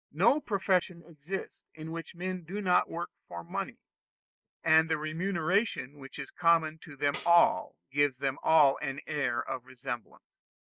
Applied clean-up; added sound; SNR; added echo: neural mask model DeepFilterNet 3.